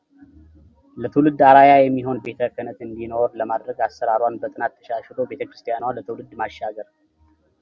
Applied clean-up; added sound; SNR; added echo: none; none; none; none.